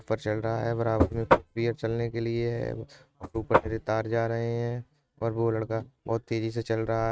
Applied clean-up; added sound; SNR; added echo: neural mask model RNNoise.